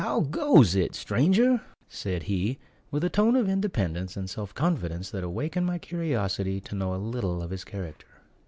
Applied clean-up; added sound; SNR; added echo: none; none; none; none.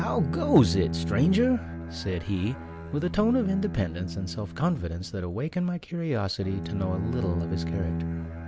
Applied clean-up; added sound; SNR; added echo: none; Bowed string instrument; 6 dB; none.